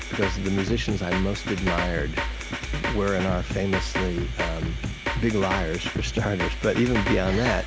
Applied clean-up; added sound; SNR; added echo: none; Drum kit; 2 dB; none.